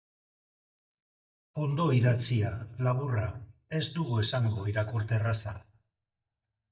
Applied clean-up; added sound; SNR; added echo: neural mask model DeepFilterNet 3.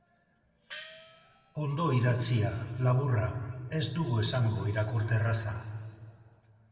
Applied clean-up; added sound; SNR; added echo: none; Gong; 19 dB; reverberation time 2.0 s.